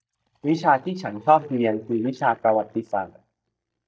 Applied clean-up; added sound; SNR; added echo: neural mask model DeepFilterNet 3.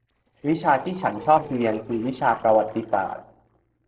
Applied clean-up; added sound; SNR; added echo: neural separator model SepFormer DNS4.